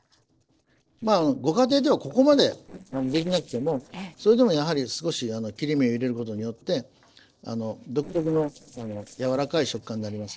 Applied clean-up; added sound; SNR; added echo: neural separator model SepFormer DNS4.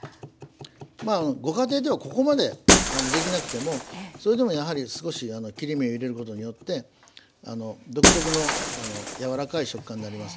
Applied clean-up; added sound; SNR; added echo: none; Shatter; 0 dB; none.